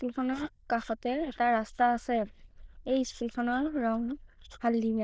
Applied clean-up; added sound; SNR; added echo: neural diffusion model UNIVERSE++.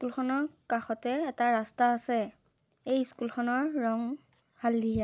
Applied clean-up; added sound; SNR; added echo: none; none; none; none.